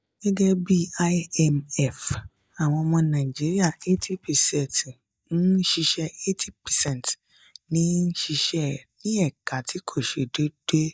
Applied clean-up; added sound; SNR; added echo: neural mask model DeepFilterNet 3.